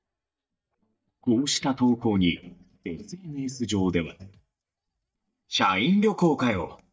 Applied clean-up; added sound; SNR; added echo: neural mask model DeepFilterNet 3.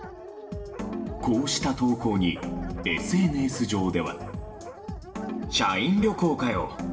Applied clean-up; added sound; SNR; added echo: none; Dog; 15 dB; reverberation time 2.6 s.